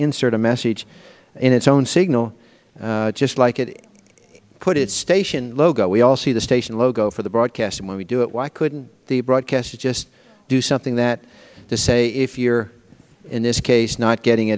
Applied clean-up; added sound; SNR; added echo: none; none; none; none.